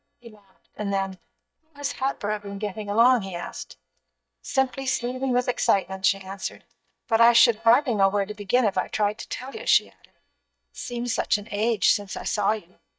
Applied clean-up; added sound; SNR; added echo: neural mask model DeepFilterNet 3.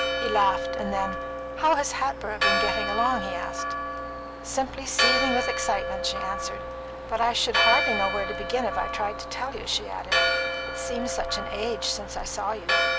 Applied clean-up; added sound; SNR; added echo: none; Church bell; -1 dB; none.